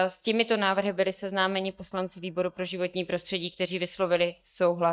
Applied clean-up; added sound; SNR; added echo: neural mask model DeepFilterNet 3.